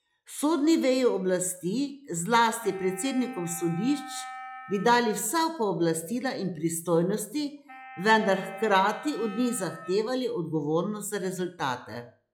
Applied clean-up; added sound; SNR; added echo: classical method log-MMSE.